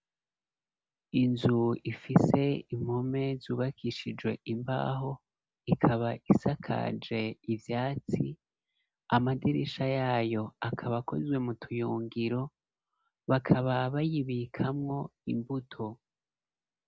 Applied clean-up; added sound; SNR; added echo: none; none; none; none.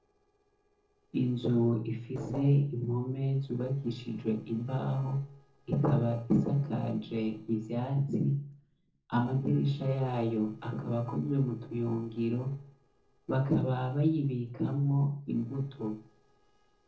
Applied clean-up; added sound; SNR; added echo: neural separator model SepFormer DNS4.